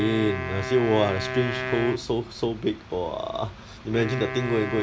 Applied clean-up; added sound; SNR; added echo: none; Wind instrument, woodwind instrument; 8 dB; none.